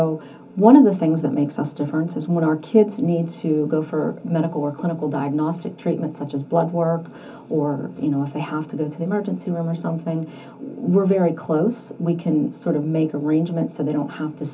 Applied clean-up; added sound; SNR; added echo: none; none; none; reverberation time 0.3 s.